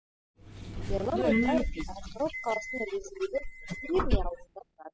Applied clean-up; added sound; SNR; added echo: classical method spectral subtraction.